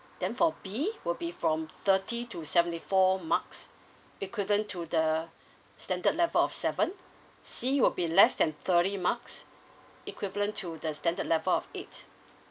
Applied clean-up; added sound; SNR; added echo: none; none; none; none.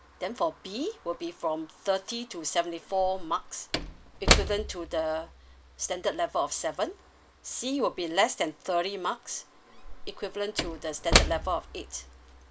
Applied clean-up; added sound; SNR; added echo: none; Slam / Wood; 2 dB; none.